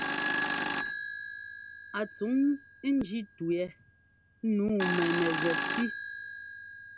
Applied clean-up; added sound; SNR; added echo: none; Telephone; -5 dB; none.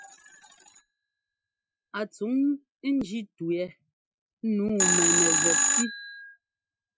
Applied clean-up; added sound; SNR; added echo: classical method Wiener filter.